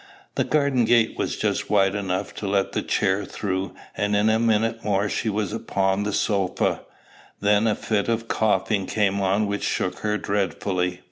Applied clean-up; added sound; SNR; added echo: none; none; none; none.